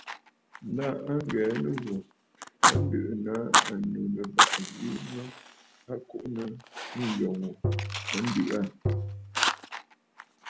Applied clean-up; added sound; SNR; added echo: none; Fire + Tap; -2 dB; none.